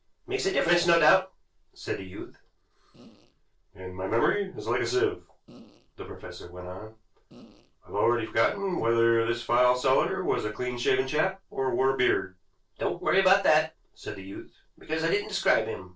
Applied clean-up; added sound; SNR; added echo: neural separator model SepFormer DNS4.